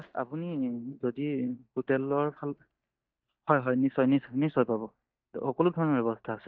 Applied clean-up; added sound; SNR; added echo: neural mask model DeepFilterNet 3.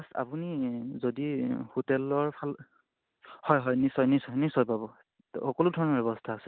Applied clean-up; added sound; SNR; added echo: none; none; none; none.